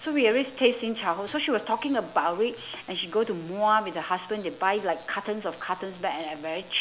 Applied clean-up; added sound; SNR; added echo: none; none; none; none.